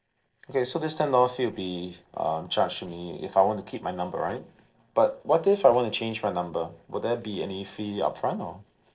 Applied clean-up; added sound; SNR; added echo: neural separator model SepFormer DNS4.